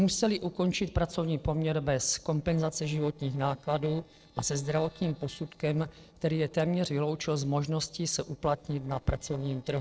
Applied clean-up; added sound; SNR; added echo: neural separator model SepFormer DNS4.